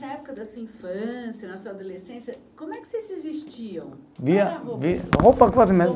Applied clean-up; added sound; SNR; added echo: none; none; none; none.